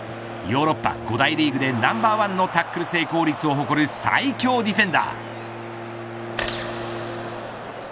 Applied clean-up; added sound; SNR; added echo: none; Bowed string instrument; 13 dB; none.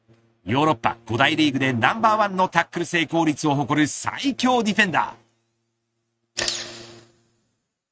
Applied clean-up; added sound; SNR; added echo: neural mask model RNNoise.